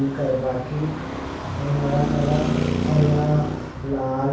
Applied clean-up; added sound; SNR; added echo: none; Traffic noise, roadway noise; 3 dB; reverberation time 0.6 s.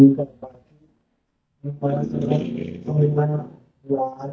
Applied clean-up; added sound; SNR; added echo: neural mask model DeepFilterNet 3.